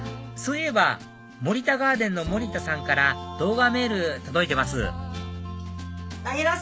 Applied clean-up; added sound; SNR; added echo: none; none; none; none.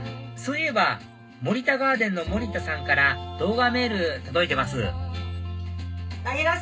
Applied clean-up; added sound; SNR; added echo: none; none; none; reverberation time 0.2 s.